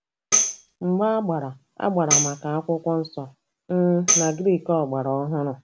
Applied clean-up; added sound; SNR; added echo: none; Tambourine; 1 dB; none.